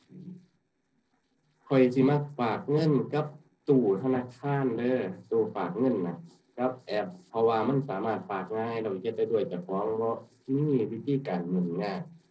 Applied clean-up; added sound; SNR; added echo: neural separator model SepFormer DNS4.